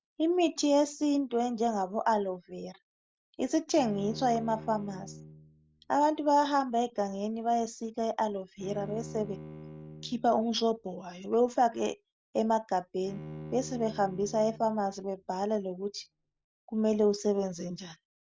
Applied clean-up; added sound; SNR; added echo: none; Bowed string instrument; 16 dB; none.